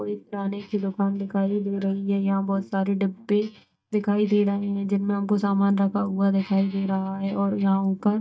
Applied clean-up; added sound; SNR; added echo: neural mask model DeepFilterNet 3.